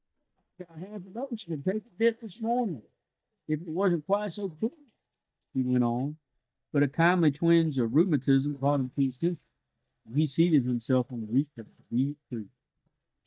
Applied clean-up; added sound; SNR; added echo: neural mask model DeepFilterNet 3.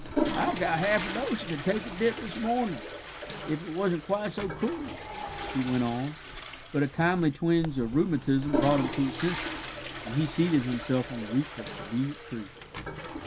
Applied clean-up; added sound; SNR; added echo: none; Toilet flush / Water; 6 dB; none.